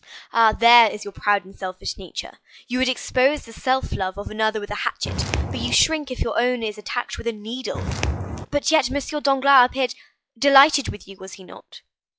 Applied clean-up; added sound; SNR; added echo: classical method log-MMSE.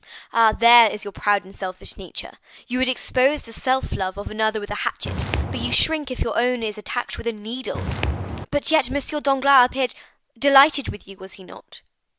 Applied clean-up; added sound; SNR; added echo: none; Walk, footsteps; 3 dB; none.